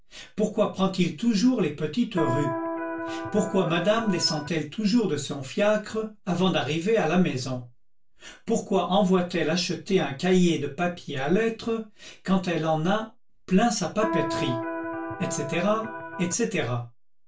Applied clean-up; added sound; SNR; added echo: none; Electric guitar; 6 dB; reverberation time 0.2 s.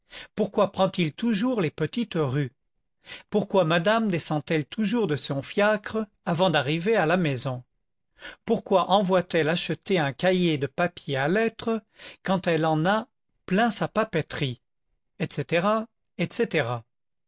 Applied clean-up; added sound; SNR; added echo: none; none; none; none.